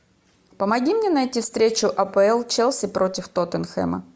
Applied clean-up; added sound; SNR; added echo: none; none; none; none.